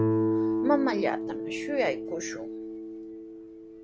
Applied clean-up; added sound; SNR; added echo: none; Guitar; -2 dB; none.